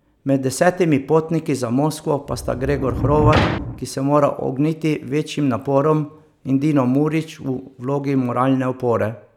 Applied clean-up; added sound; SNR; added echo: none; Sliding door; 3 dB; none.